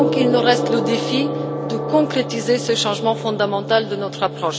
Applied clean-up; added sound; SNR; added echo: none; Gong; 3 dB; none.